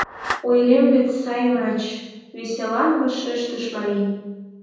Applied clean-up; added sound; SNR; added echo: none; Clapping; 15 dB; reverberation time 1.3 s.